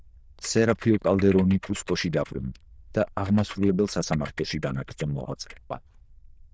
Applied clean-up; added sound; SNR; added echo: neural diffusion model UNIVERSE++.